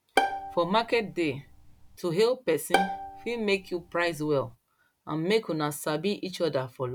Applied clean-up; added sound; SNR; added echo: none; Bowed string instrument; 4 dB; none.